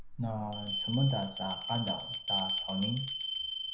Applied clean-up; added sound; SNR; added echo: none; Bell; -3 dB; reverberation time 0.5 s.